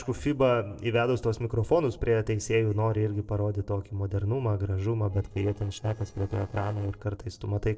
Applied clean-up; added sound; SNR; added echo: neural separator model SepFormer DNS4.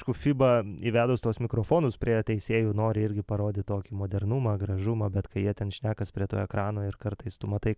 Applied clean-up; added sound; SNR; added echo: none; none; none; none.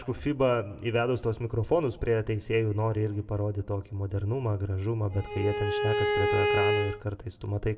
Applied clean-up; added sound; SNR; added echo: none; Bowed string instrument; 0 dB; reverberation time 1.1 s.